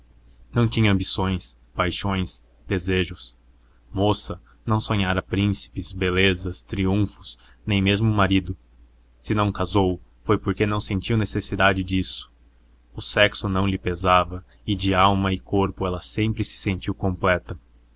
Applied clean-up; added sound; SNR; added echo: none; none; none; none.